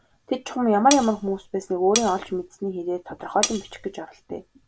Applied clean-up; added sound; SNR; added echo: none; Cutlery, silverware; 5 dB; none.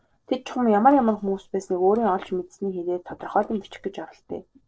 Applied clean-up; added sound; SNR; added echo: neural separator model SepFormer DNS4.